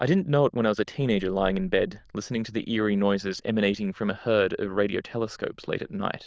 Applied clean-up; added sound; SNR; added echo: neural diffusion model UNIVERSE++.